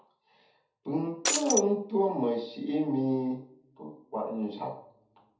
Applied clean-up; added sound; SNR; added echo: none; Shatter; -3 dB; reverberation time 0.6 s.